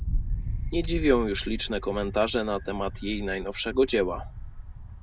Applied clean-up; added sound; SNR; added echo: none; Wind; 4 dB; none.